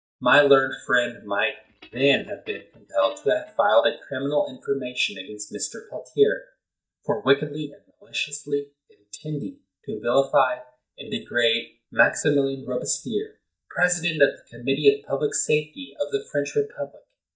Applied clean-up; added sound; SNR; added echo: neural mask model DeepFilterNet 3.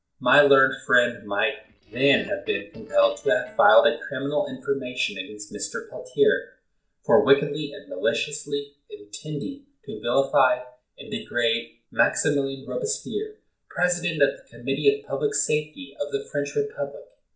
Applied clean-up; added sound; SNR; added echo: neural separator model SepFormer DNS4.